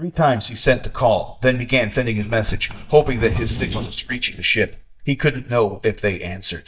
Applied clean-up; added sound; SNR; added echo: neural mask model DeepFilterNet 3.